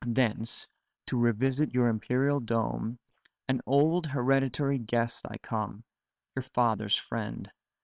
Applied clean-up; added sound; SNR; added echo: neural separator model SepFormer WHAM!.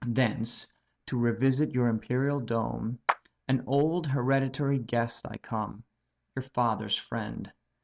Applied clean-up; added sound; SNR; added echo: none; Clapping; 7 dB; none.